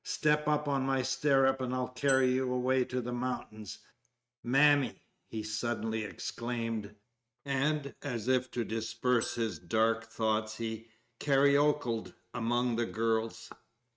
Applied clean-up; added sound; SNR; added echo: neural mask model RNNoise.